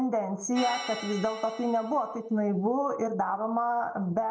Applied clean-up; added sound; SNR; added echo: none; Organ; 13 dB; none.